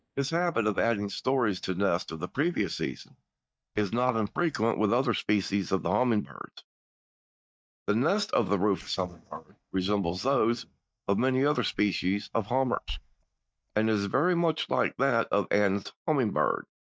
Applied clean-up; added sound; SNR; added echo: neural mask model DeepFilterNet 3.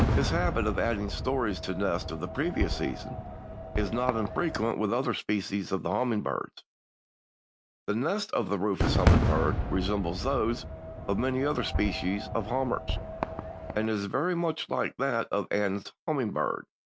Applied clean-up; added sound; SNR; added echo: none; Fireworks; 3 dB; none.